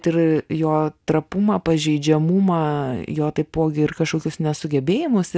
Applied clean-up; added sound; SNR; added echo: none; none; none; none.